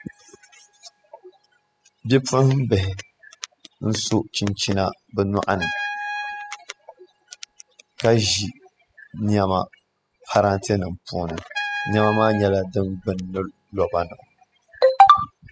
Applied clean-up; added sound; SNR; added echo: classical method spectral subtraction.